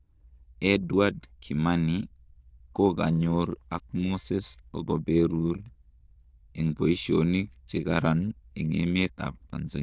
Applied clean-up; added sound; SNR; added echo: neural diffusion model UNIVERSE++.